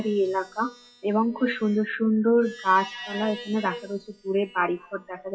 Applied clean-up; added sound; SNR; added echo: classical method WPE with log-MMSE.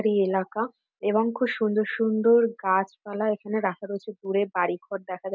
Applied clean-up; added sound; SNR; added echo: none; none; none; none.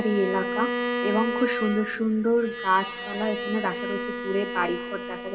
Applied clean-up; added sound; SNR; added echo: none; Bowed string instrument; 4 dB; reverberation time 1.4 s.